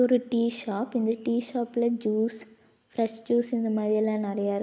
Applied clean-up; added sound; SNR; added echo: none; none; none; none.